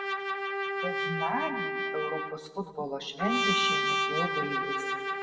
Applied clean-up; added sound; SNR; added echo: none; Trumpet; -4 dB; reverberation time 1.9 s.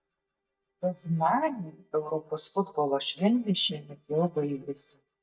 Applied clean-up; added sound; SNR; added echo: neural mask model DeepFilterNet 3.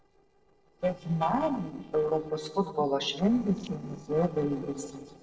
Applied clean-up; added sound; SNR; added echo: neural separator model SepFormer DNS4.